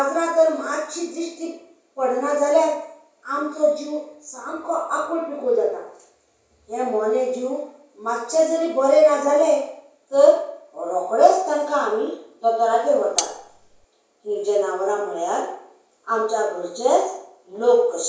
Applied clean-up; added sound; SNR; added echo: none; Cutlery, silverware; 8 dB; reverberation time 0.5 s.